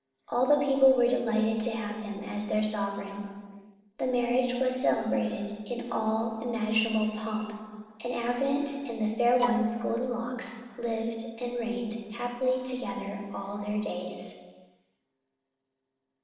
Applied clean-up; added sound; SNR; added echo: neural separator model SepFormer DNS4.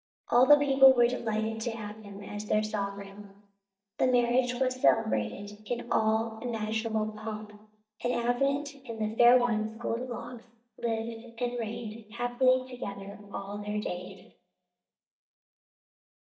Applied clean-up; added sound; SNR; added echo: neural mask model DeepFilterNet 3.